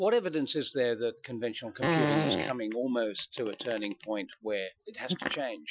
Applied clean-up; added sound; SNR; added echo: classical method Wiener filter.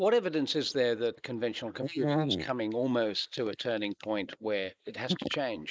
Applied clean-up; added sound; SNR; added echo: neural mask model Resemble Enhance denoiser.